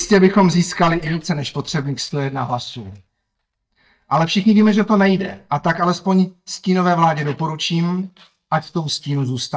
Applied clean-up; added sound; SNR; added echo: neural mask model DeepFilterNet 3.